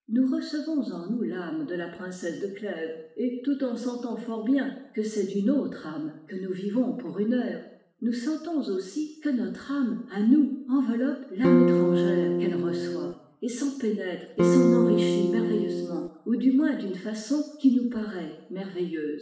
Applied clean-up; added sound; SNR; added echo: none; Electric guitar / Strum; -4 dB; reverberation time 0.8 s.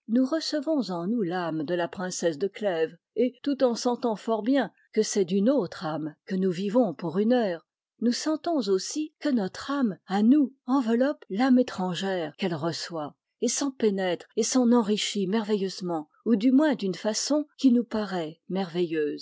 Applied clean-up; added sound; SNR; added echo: none; none; none; none.